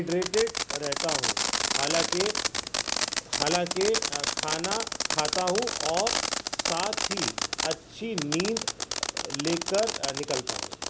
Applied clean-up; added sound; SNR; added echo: none; Fireworks; -1 dB; none.